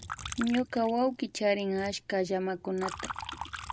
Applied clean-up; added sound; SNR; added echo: none; Liquid; 11 dB; none.